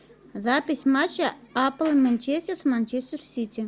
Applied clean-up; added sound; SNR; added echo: none; none; none; none.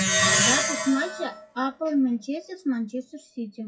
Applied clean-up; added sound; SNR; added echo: classical method WPE with log-MMSE.